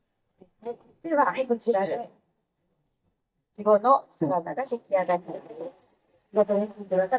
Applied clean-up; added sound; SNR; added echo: neural mask model DeepFilterNet 3.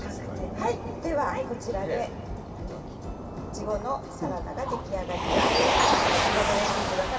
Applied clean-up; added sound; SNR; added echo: none; Motor vehicle (road); -2 dB; reverberation time 1.8 s.